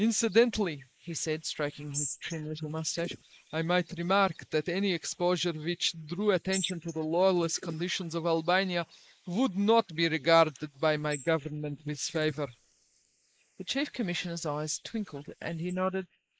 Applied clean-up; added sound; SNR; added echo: neural mask model Resemble Enhance denoiser.